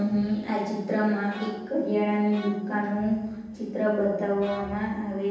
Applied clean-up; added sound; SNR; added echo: none; Bowed string instrument; 17 dB; reverberation time 1.1 s.